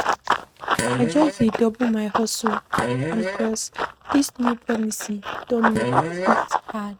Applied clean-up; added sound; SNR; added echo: neural mask model RNNoise.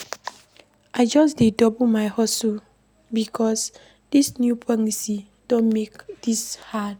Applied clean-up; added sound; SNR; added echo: none; none; none; none.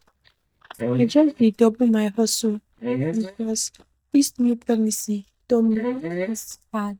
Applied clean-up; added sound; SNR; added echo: neural mask model DeepFilterNet 3.